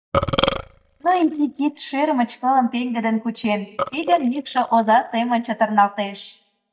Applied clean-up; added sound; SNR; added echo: neural mask model DeepFilterNet 3.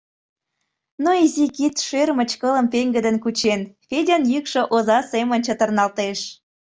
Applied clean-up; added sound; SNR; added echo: none; none; none; none.